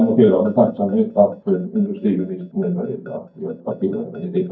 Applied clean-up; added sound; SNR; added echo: neural mask model DeepFilterNet 3.